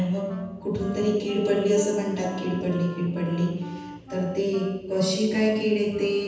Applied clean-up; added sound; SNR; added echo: none; Wind instrument, woodwind instrument; 17 dB; reverberation time 1.1 s.